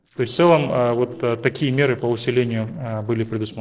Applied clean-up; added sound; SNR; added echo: neural separator model SepFormer DNS4.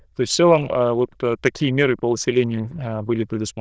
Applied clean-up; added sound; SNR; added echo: neural diffusion model UNIVERSE++.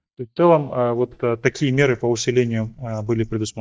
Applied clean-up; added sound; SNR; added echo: neural mask model DeepFilterNet 3.